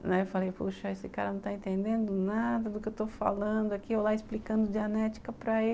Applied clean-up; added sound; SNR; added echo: none; none; none; none.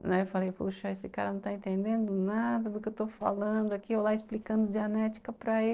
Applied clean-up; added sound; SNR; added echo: neural separator model SepFormer DNS4.